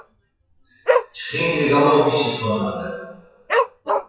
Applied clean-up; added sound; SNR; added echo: classical method WPE with log-MMSE.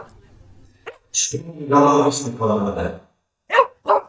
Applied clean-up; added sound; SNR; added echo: neural mask model DeepFilterNet 3.